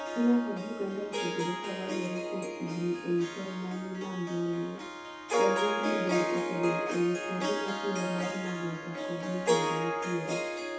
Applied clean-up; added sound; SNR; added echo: none; Harp; 0 dB; reverberation time 0.6 s.